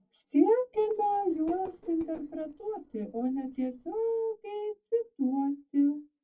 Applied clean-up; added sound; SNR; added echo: neural separator model SepFormer DNS4.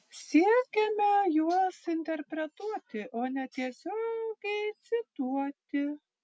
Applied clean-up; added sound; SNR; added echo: none; none; none; none.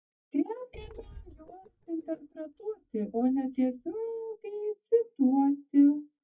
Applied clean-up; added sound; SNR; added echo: neural mask model DeepFilterNet 3.